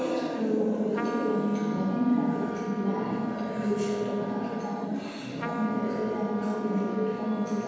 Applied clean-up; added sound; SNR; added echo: none; Trumpet; 10 dB; reverberation time 1.2 s.